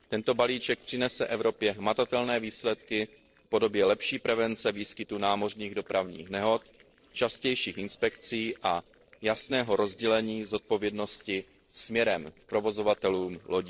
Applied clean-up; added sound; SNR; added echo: neural separator model SepFormer DNS4.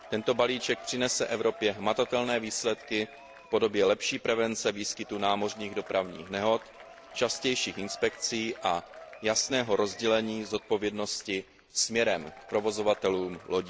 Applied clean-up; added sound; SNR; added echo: none; Applause / Crowd / Cheering; 19 dB; none.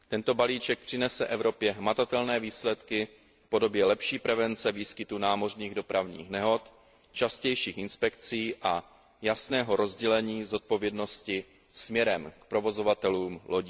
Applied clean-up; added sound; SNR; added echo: none; none; none; none.